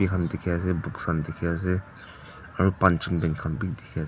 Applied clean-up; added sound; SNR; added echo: none; none; none; none.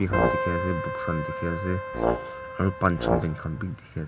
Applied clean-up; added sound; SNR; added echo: none; Brass instrument + Keyboard (musical); 0 dB; none.